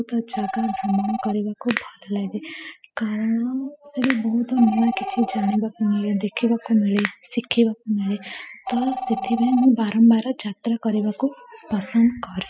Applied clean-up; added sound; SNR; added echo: classical method spectral subtraction.